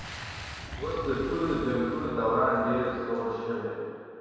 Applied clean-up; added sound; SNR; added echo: none; Boom; 13 dB; reverberation time 1.9 s.